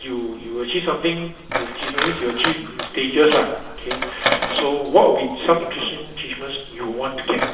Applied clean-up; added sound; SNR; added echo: none; Coin (dropping); 7 dB; reverberation time 1.0 s.